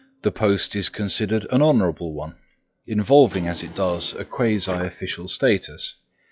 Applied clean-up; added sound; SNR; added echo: classical method log-MMSE.